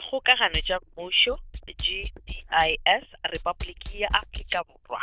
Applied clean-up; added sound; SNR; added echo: neural diffusion model UNIVERSE++.